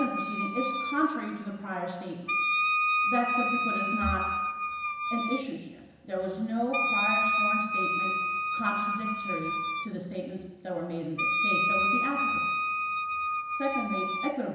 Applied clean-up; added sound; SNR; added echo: none; Wind instrument, woodwind instrument; -4 dB; reverberation time 1.0 s.